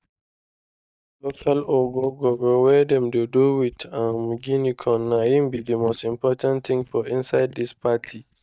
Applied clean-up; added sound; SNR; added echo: neural mask model DeepFilterNet 3.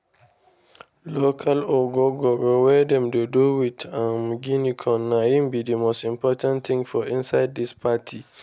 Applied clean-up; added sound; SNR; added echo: none; none; none; none.